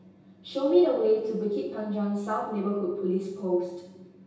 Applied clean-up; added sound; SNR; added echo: none; none; none; reverberation time 0.9 s.